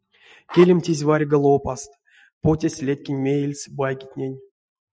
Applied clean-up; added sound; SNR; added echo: classical method Wiener filter.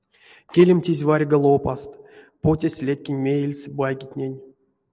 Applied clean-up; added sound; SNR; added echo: neural separator model SepFormer DNS4.